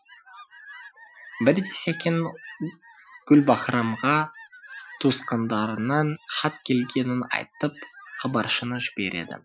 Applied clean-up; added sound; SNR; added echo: classical method Wiener filter.